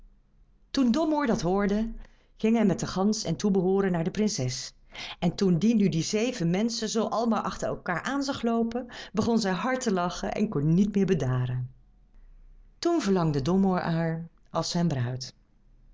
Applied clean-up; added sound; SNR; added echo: none; none; none; none.